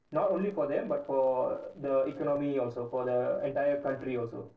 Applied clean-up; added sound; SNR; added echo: neural separator model SepFormer DNS4.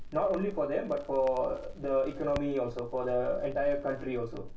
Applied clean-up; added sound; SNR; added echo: none; Crackle; 12 dB; reverberation time 0.1 s.